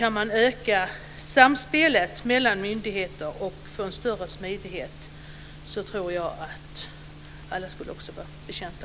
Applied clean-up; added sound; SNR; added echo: none; none; none; none.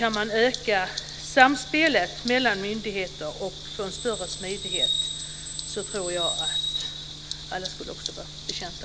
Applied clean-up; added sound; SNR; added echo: none; Bird vocalization, bird call, bird song; 6 dB; none.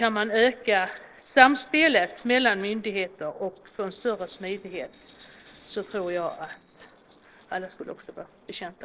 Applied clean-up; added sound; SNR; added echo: neural separator model SepFormer DNS4.